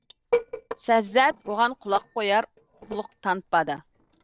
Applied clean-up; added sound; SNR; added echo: neural separator model SepFormer DNS4.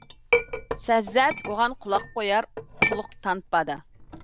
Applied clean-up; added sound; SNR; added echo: none; Chink, clink; 4 dB; none.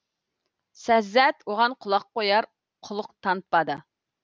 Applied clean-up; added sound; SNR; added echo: none; none; none; none.